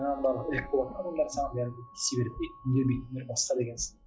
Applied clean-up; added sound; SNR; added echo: classical method log-MMSE.